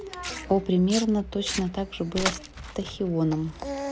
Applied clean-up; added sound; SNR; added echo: none; Tearing; 11 dB; none.